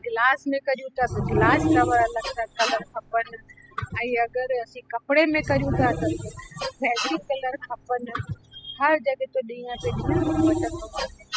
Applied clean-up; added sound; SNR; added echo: classical method spectral subtraction.